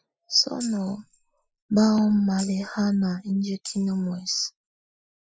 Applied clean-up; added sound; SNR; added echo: classical method Wiener filter.